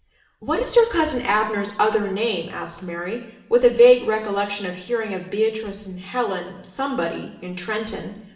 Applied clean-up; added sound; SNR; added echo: none; none; none; reverberation time 0.9 s.